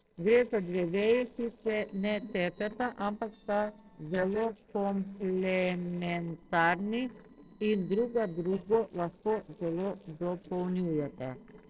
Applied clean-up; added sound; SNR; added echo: neural separator model SepFormer DNS4.